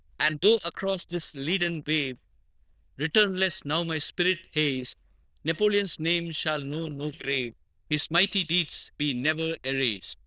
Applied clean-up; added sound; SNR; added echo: neural diffusion model UNIVERSE++.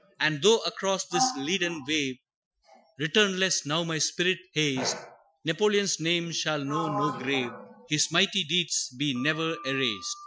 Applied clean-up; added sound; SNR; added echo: classical method Wiener filter.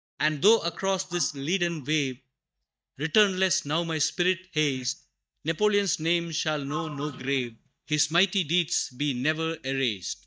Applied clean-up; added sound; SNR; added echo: neural mask model DeepFilterNet 3.